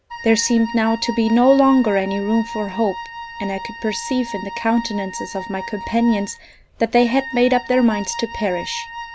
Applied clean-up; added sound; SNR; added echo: none; Wind instrument, woodwind instrument; 12 dB; none.